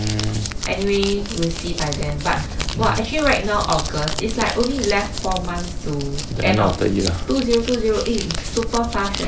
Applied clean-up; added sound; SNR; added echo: none; Crumpling, crinkling; 5 dB; none.